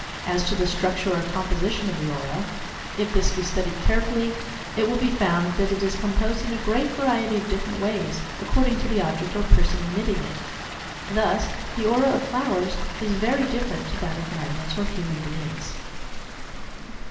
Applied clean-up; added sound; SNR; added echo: none; Water; 9 dB; reverberation time 0.8 s.